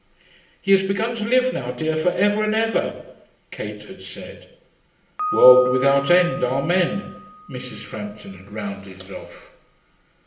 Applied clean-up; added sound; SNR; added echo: none; Piano; 14 dB; reverberation time 0.8 s.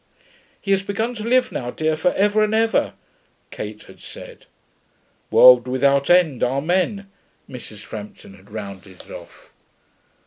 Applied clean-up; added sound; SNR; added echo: none; none; none; none.